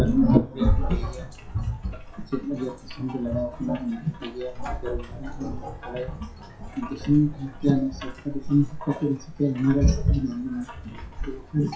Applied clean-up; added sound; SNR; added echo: classical method WPE with log-MMSE.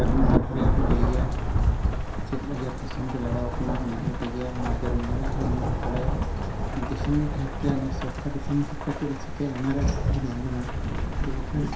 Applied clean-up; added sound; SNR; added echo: none; Rain / Thunderstorm; -5 dB; reverberation time 0.7 s.